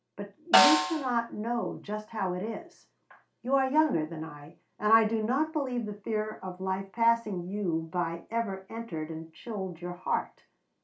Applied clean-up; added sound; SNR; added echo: none; Snare drum; -1 dB; reverberation time 0.3 s.